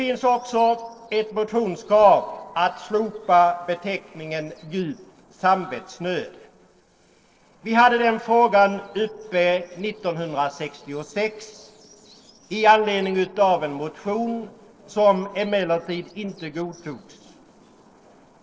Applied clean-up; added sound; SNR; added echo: neural separator model SepFormer DNS4.